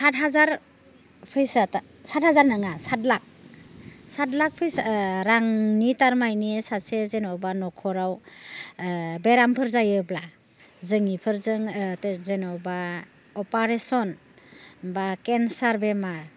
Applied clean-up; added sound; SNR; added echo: none; none; none; none.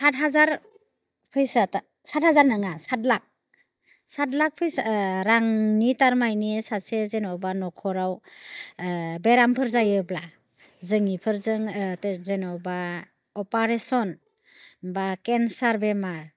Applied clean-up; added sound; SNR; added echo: neural mask model DeepFilterNet 3.